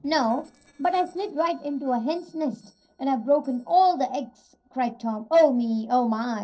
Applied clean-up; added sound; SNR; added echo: neural separator model SepFormer DNS4.